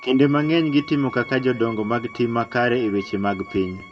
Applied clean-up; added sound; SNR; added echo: none; Wind instrument, woodwind instrument; 18 dB; reverberation time 2.1 s.